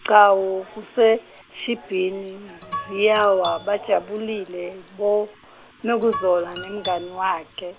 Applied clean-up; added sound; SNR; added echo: none; Guitar; 14 dB; none.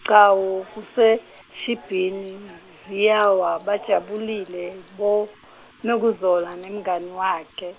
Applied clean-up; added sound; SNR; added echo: none; none; none; none.